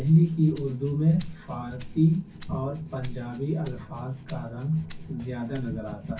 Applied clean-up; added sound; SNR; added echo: none; Rattle (instrument); 16 dB; reverberation time 0.3 s.